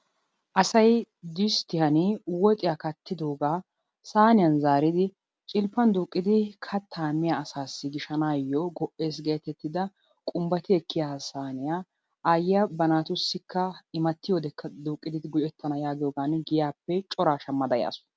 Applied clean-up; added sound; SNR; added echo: none; none; none; none.